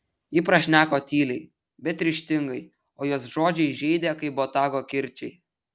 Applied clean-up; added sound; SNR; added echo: none; none; none; none.